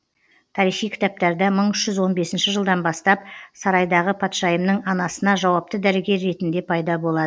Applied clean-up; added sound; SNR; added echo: none; none; none; none.